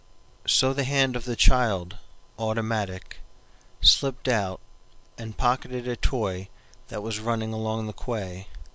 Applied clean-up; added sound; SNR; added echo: none; none; none; none.